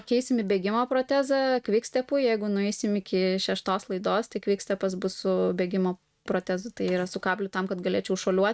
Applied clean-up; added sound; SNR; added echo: neural mask model RNNoise.